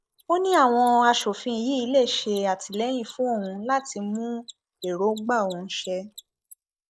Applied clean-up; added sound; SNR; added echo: neural mask model Resemble Enhance denoiser.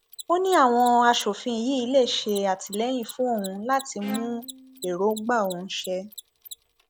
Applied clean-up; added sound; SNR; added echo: none; Bowed string instrument + Mechanisms; 19 dB; none.